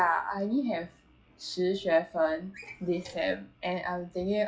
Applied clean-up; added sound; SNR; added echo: classical method WPE with log-MMSE.